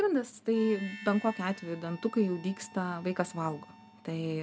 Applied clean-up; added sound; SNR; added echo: none; Harmonica; 19 dB; none.